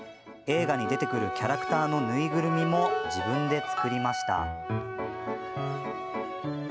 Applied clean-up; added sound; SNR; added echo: none; Wind instrument, woodwind instrument; 5 dB; none.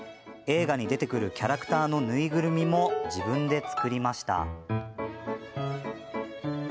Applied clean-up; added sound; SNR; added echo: none; none; none; none.